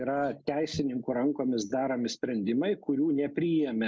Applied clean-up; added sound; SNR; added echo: none; none; none; none.